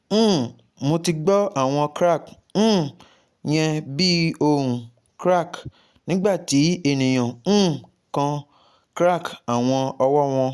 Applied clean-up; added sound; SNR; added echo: none; none; none; none.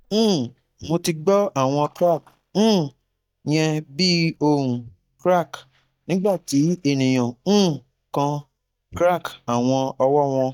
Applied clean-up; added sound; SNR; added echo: neural mask model DeepFilterNet 3.